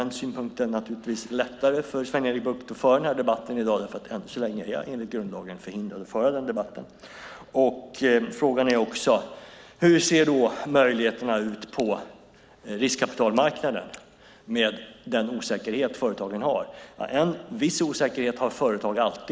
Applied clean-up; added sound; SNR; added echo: none; none; none; none.